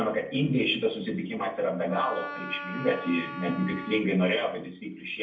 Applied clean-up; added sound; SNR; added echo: none; Wind instrument, woodwind instrument; 10 dB; reverberation time 0.4 s.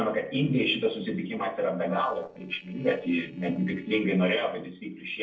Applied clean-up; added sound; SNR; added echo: neural separator model SepFormer DNS4.